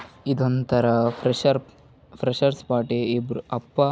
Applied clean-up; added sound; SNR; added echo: none; none; none; none.